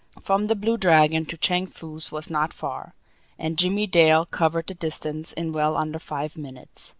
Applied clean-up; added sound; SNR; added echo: none; none; none; none.